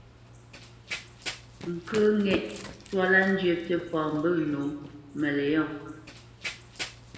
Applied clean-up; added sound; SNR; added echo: none; Run; 14 dB; reverberation time 1.0 s.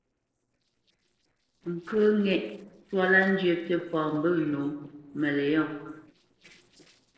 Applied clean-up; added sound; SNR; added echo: neural separator model SepFormer DNS4.